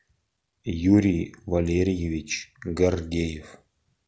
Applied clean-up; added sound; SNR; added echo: none; none; none; none.